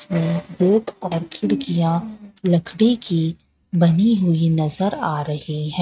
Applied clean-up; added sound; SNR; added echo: neural mask model RNNoise.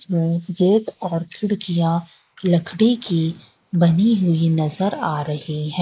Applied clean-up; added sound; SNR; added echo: neural mask model Resemble Enhance denoiser.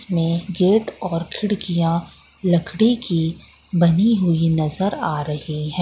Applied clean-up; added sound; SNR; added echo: none; none; none; none.